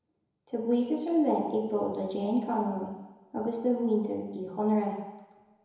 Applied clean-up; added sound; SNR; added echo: none; none; none; reverberation time 1.0 s.